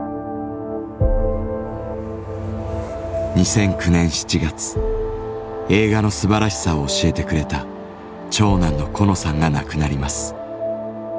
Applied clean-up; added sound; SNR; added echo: none; Train; 16 dB; none.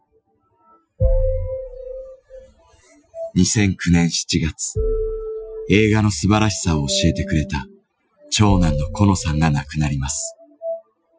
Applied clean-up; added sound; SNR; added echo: classical method Wiener filter.